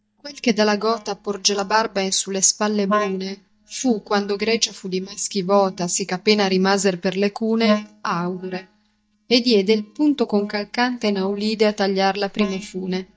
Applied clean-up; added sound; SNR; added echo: neural mask model DeepFilterNet 3.